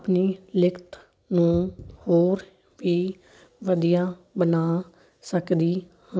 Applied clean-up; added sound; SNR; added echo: none; none; none; none.